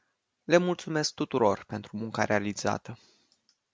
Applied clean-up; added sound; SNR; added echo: none; none; none; none.